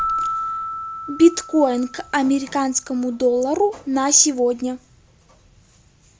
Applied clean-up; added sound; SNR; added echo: none; Keyboard (musical); 11 dB; none.